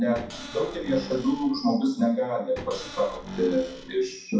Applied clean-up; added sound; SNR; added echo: none; Cupboard open or close / Door; 13 dB; reverberation time 0.6 s.